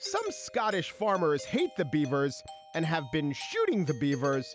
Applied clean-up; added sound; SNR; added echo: none; Doorbell; 17 dB; none.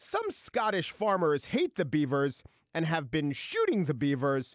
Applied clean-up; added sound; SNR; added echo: none; none; none; none.